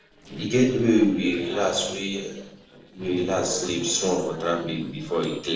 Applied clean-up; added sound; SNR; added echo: neural separator model SepFormer DNS4.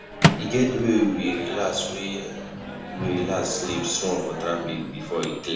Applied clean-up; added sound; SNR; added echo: none; Microwave oven; 3 dB; reverberation time 0.8 s.